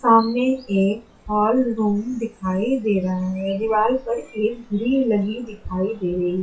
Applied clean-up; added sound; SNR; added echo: classical method WPE with log-MMSE.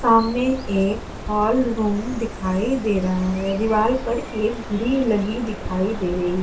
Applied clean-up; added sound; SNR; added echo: none; Bird; 10 dB; reverberation time 0.3 s.